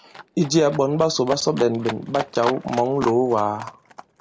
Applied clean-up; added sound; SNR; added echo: none; Livestock, farm animals, working animals; 13 dB; none.